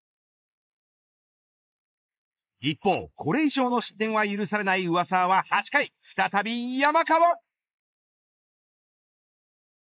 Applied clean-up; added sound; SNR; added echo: neural mask model Resemble Enhance denoiser.